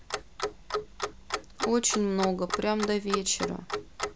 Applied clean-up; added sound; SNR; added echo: none; Clock; 5 dB; none.